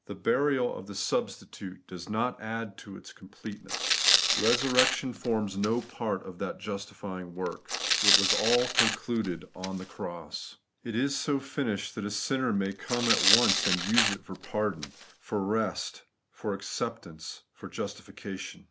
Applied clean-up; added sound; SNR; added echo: none; Tearing; -2 dB; none.